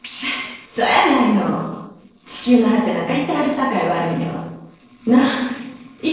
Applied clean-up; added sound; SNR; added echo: neural separator model SepFormer DNS4.